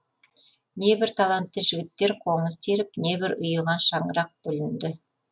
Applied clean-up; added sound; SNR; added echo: none; none; none; none.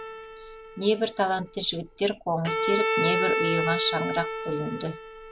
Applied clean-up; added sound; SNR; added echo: none; Bowed string instrument; 1 dB; none.